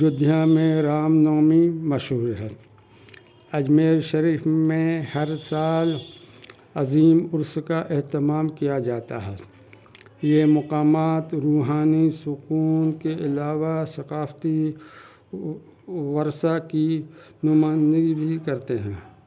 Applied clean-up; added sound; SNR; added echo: none; none; none; none.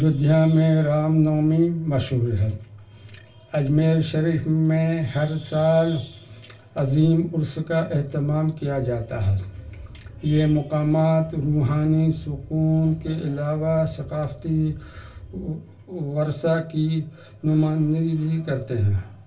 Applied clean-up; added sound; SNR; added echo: none; Wind; 18 dB; reverberation time 0.2 s.